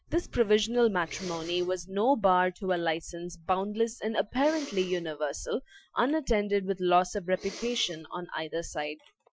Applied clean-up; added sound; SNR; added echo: classical method Wiener filter.